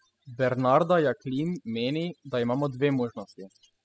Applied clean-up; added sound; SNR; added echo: classical method spectral subtraction.